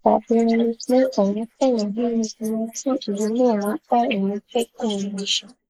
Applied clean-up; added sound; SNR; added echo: neural mask model Resemble Enhance denoiser.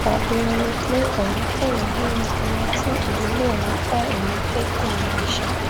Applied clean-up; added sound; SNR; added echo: none; Stream / Trickle, dribble; -3 dB; none.